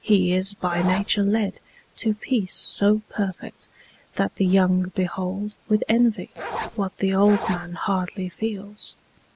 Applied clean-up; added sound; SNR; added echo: none; Zipper (clothing); 8 dB; none.